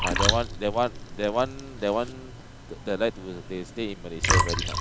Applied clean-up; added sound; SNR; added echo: none; Liquid; -1 dB; none.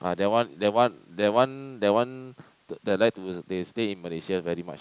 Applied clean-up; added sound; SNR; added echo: none; none; none; none.